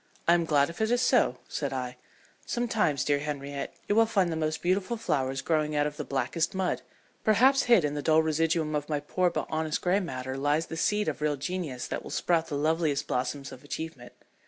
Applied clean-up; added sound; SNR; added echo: none; none; none; none.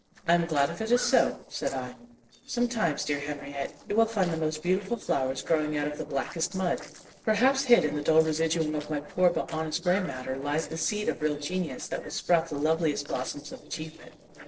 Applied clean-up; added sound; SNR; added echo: neural separator model SepFormer DNS4.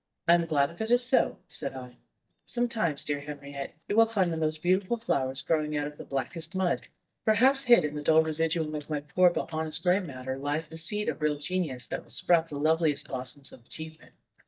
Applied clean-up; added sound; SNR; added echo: neural mask model DeepFilterNet 3.